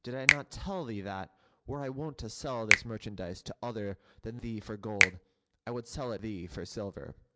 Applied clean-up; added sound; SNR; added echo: none; Finger snapping; -4 dB; none.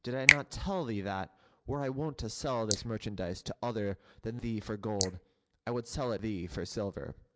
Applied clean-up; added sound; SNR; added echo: neural mask model Resemble Enhance denoiser.